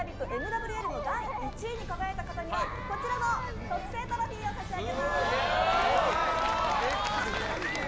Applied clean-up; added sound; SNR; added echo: none; Chatter; 7 dB; none.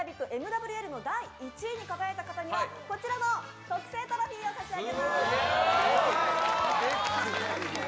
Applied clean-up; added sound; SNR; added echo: none; none; none; none.